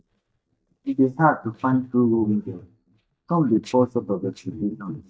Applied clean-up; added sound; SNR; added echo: neural mask model DeepFilterNet 3.